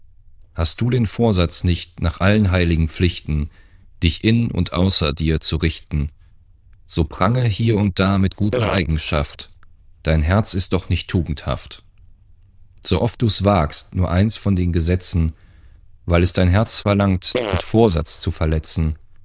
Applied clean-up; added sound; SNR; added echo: neural diffusion model UNIVERSE++.